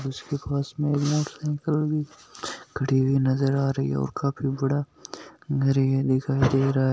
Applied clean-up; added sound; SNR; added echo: none; none; none; none.